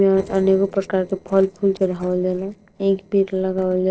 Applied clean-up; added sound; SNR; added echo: neural separator model SepFormer DNS4.